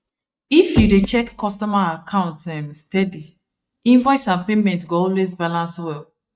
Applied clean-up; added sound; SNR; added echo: neural mask model DeepFilterNet 3.